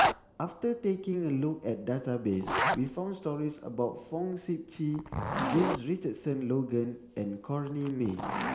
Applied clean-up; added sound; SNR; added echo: none; Zipper (clothing); 4 dB; none.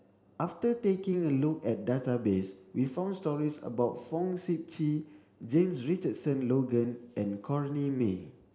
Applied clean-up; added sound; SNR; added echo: none; none; none; none.